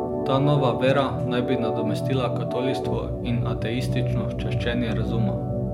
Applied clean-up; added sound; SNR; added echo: none; Organ; -1 dB; none.